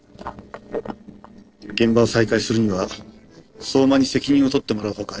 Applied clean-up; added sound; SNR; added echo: neural separator model SepFormer DNS4.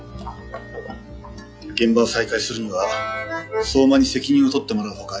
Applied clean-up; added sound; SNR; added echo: classical method log-MMSE.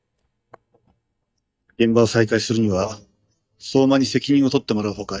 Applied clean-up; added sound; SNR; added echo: neural mask model DeepFilterNet 3.